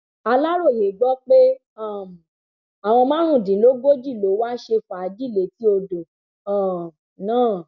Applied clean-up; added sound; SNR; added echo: none; none; none; none.